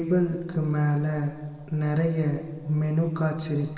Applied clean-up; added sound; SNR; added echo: none; none; none; reverberation time 2.0 s.